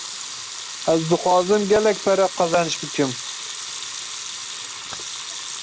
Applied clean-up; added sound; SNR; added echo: none; Sink (filling or washing) / Water tap, faucet / Liquid; 9 dB; none.